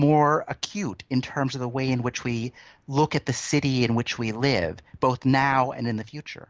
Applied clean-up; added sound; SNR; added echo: none; none; none; none.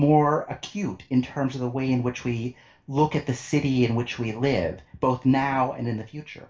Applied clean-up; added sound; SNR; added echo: none; none; none; reverberation time 0.3 s.